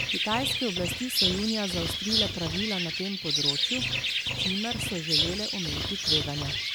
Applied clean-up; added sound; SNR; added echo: none; Bird; -4 dB; none.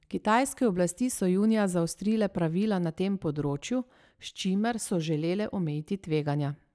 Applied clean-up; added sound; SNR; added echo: none; none; none; none.